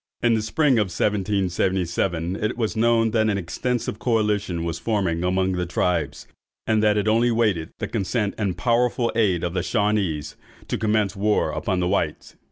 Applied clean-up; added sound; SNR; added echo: none; none; none; none.